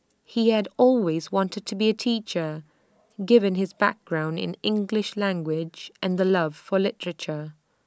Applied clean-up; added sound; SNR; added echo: none; none; none; none.